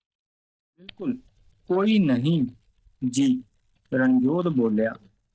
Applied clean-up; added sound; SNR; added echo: neural mask model DeepFilterNet 3.